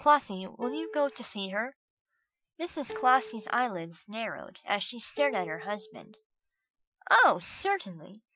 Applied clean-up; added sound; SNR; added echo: classical method Wiener filter.